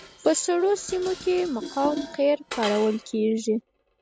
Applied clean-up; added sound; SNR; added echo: none; Dishes, pots, and pans; 13 dB; none.